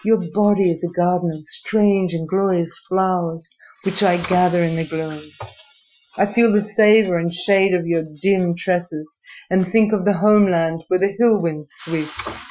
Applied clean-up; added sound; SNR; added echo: classical method Wiener filter.